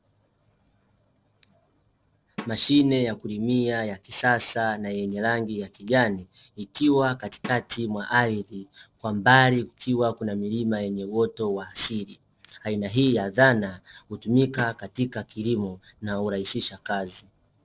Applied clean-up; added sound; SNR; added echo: neural separator model SepFormer DNS4.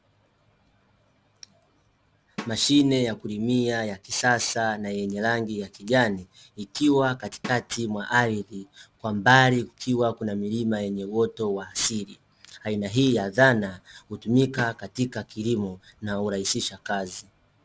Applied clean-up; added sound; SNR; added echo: none; Drum; 18 dB; none.